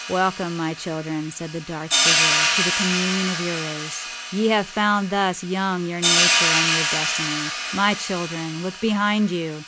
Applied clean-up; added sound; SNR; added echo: none; Hi-hat; -1 dB; none.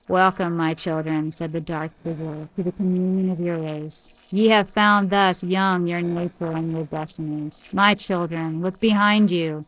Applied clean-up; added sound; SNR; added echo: neural separator model SepFormer DNS4.